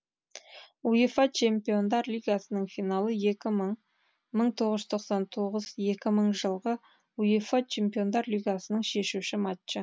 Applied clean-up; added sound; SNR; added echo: none; none; none; none.